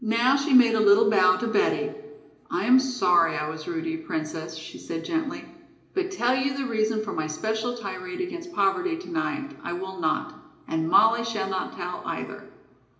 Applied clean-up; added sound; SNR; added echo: none; none; none; reverberation time 0.8 s.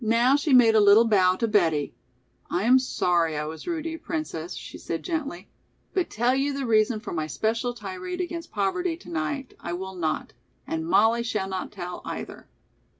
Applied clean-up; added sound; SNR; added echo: none; none; none; none.